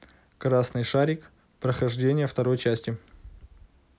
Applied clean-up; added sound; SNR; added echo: none; none; none; none.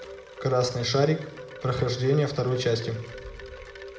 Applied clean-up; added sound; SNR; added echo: none; Wind chime; 15 dB; reverberation time 1.2 s.